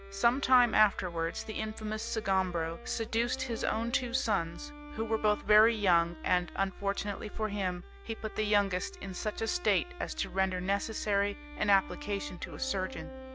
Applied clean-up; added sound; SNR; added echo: none; Bowed string instrument; 16 dB; none.